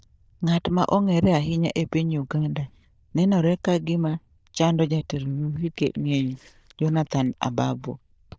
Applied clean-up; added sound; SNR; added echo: neural diffusion model UNIVERSE++.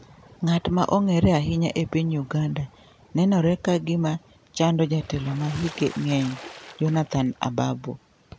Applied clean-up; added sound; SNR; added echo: none; Water / Splash, splatter; 18 dB; none.